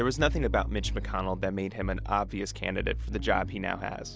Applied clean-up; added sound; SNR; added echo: none; none; none; none.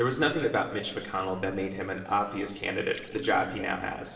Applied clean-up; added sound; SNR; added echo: neural separator model SepFormer DNS4.